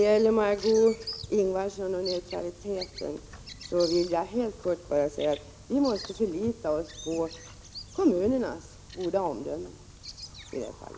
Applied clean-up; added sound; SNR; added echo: none; Bird vocalization, bird call, bird song; 17 dB; none.